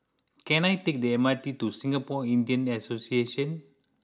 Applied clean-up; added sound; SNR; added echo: none; none; none; none.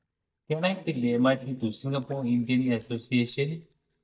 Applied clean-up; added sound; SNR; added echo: neural mask model DeepFilterNet 3.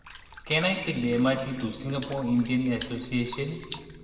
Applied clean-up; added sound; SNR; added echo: none; Water / Splash, splatter; 13 dB; reverberation time 2.4 s.